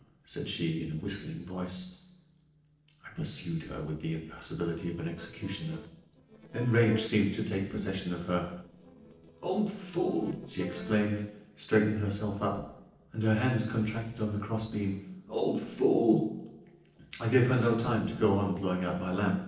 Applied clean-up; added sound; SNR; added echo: neural separator model SepFormer DNS4.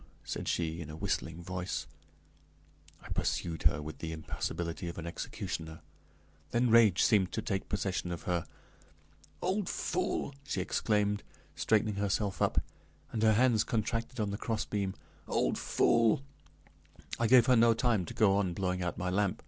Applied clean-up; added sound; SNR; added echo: none; none; none; none.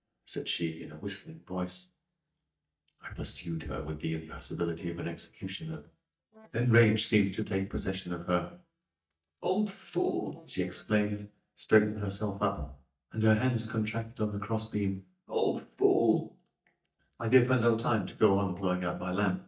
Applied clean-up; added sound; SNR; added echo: neural mask model DeepFilterNet 3.